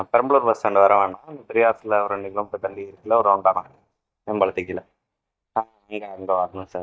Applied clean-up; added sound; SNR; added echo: neural mask model DeepFilterNet 3.